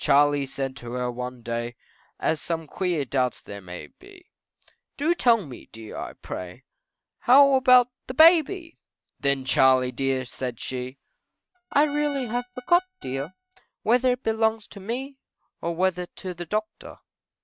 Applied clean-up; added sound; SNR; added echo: neural mask model RNNoise.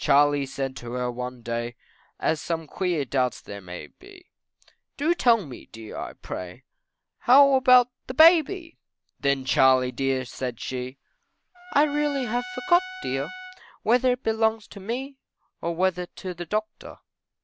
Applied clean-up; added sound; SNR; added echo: none; Trumpet; 14 dB; none.